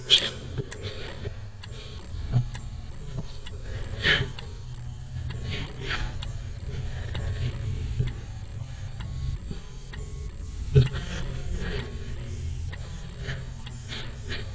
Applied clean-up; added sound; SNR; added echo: neural mask model DeepFilterNet 3.